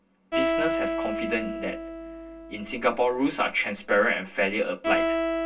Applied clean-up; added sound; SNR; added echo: none; Acoustic guitar; 3 dB; reverberation time 0.1 s.